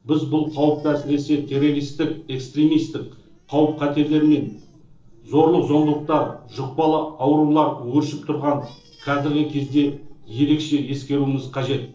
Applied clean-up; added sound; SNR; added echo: neural separator model SepFormer DNS4.